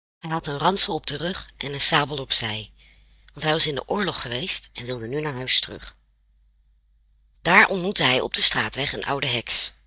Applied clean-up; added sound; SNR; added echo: neural mask model DeepFilterNet 3.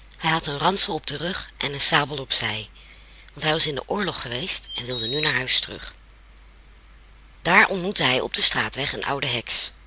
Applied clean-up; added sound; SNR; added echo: none; Bird vocalization, bird call, bird song; 5 dB; none.